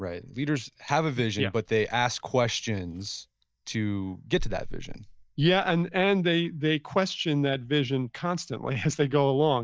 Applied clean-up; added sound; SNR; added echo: neural mask model DeepFilterNet 3.